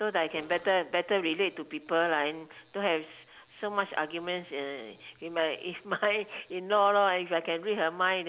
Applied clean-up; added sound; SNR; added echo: none; none; none; none.